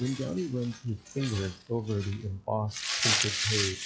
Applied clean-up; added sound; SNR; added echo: classical method log-MMSE.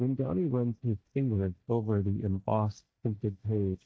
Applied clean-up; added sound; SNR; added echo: neural mask model DeepFilterNet 3.